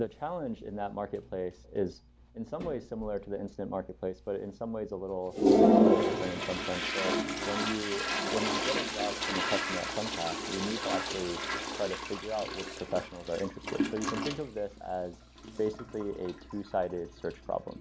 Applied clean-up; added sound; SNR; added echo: none; Toilet flush; -3 dB; none.